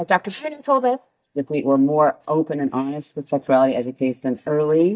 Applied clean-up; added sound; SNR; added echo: neural mask model DeepFilterNet 3.